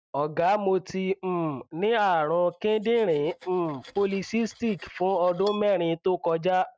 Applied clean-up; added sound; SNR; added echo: neural mask model RNNoise.